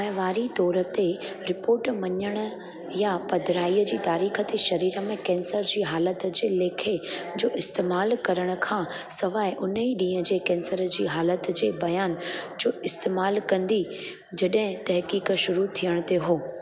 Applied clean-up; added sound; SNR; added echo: none; none; none; none.